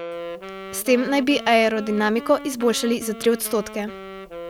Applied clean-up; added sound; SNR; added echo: none; Wind instrument, woodwind instrument; 13 dB; none.